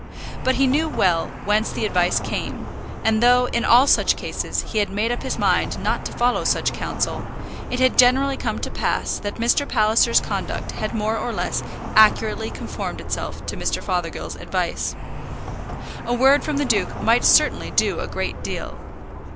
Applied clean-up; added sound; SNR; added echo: none; Traffic noise, roadway noise; 7 dB; none.